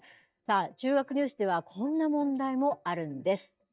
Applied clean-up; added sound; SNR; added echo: neural mask model DeepFilterNet 3.